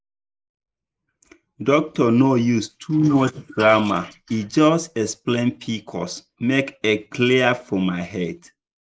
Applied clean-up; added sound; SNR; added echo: neural mask model Resemble Enhance denoiser.